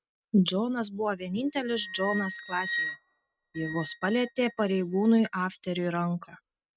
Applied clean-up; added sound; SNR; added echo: neural mask model RNNoise.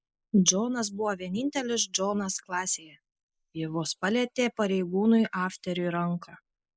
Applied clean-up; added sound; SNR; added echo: neural mask model Resemble Enhance denoiser.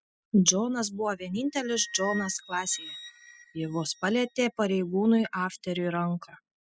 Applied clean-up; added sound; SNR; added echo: classical method spectral subtraction.